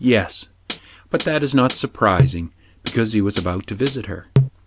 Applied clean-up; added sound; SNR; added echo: none; Hi-hat; 3 dB; none.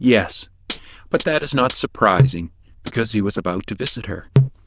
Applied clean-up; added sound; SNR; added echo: neural diffusion model UNIVERSE++.